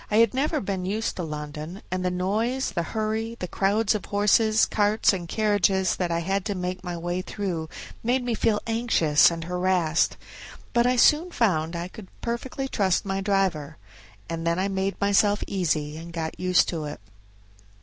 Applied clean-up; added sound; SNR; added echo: none; none; none; none.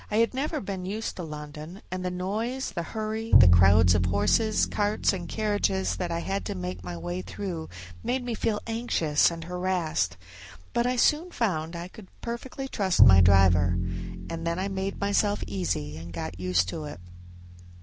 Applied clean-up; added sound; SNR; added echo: none; Bowed string instrument; -1 dB; none.